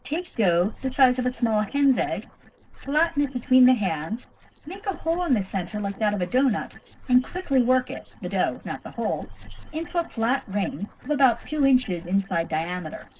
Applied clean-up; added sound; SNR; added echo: neural separator model SepFormer DNS4.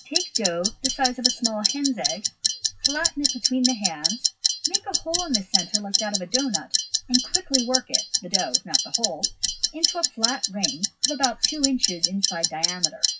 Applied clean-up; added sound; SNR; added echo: classical method WPE with log-MMSE.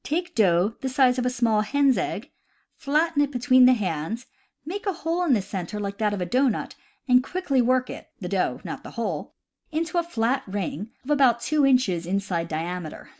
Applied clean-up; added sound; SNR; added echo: none; none; none; none.